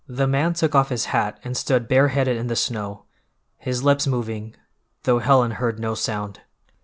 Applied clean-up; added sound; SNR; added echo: none; none; none; none.